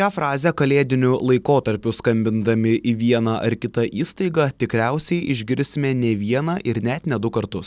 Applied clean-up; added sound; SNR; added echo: none; none; none; none.